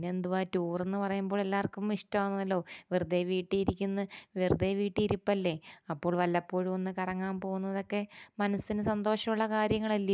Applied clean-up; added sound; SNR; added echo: none; none; none; none.